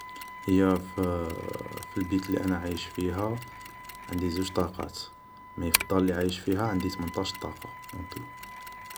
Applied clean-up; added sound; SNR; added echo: none; Wind instrument, woodwind instrument + Mechanisms; 9 dB; none.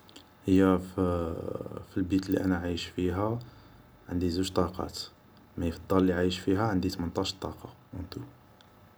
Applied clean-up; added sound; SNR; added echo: none; none; none; none.